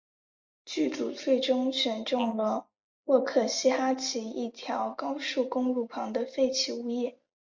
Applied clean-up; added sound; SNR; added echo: neural mask model Resemble Enhance denoiser.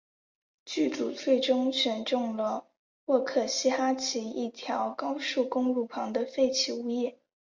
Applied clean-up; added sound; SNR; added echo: none; none; none; none.